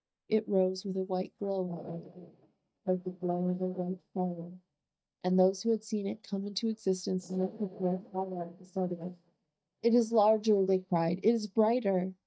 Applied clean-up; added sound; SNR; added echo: neural mask model DeepFilterNet 3.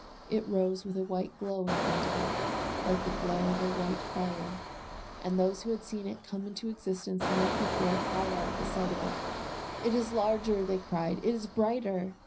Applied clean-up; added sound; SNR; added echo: none; Engine; 4 dB; reverberation time 0.4 s.